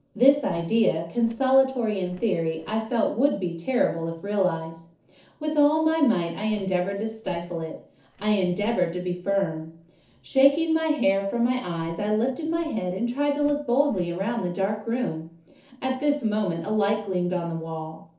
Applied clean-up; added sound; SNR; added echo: neural separator model SepFormer DNS4.